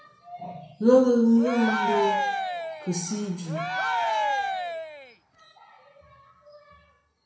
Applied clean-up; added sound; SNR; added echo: none; Cheering; 2 dB; reverberation time 0.6 s.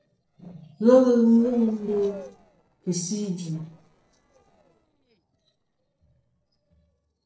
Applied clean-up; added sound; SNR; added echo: neural separator model SepFormer DNS4.